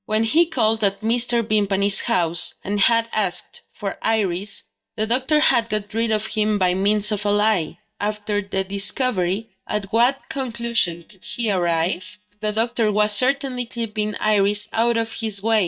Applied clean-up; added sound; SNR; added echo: neural mask model DeepFilterNet 3.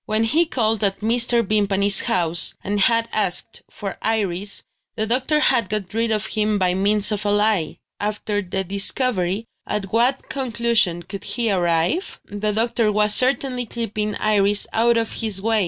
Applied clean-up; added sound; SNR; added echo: none; none; none; none.